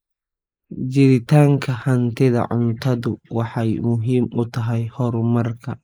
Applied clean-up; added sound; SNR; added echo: neural mask model Resemble Enhance denoiser.